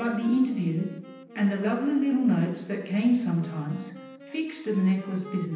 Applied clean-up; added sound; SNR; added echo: none; Wind instrument, woodwind instrument; 20 dB; reverberation time 0.9 s.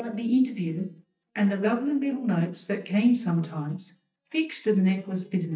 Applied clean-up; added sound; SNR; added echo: neural mask model DeepFilterNet 3.